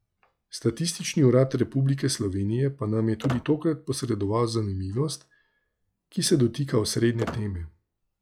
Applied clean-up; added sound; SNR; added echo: classical method log-MMSE.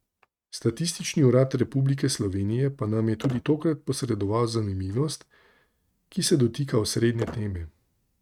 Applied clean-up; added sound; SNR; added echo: neural mask model RNNoise.